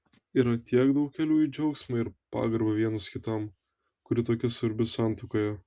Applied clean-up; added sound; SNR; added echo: none; none; none; none.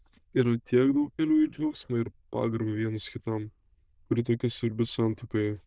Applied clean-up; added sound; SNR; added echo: neural diffusion model UNIVERSE++.